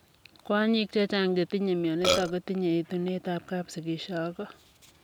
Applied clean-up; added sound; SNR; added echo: none; Burping, eructation; -3 dB; none.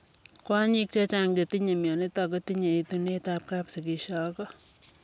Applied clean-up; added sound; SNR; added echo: none; none; none; none.